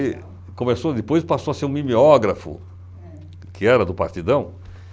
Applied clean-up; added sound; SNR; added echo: none; Domestic sounds, home sounds; 19 dB; none.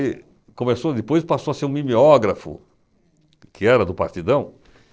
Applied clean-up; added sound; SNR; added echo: neural separator model SepFormer DNS4.